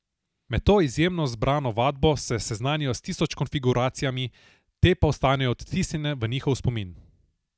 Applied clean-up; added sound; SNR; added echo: none; none; none; none.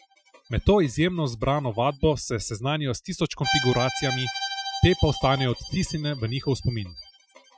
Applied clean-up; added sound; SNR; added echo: classical method Wiener filter.